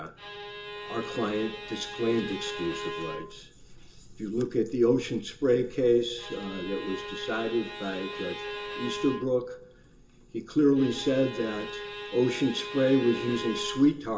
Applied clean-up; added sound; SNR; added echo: none; Bowed string instrument; 10 dB; reverberation time 0.2 s.